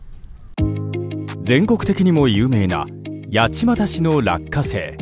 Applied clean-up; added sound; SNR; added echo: none; none; none; none.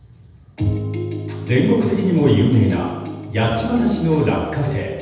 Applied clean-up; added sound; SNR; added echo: none; none; none; reverberation time 1.1 s.